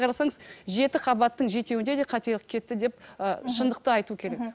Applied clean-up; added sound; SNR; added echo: none; none; none; none.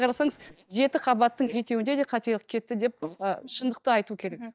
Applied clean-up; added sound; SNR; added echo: neural mask model DeepFilterNet 3.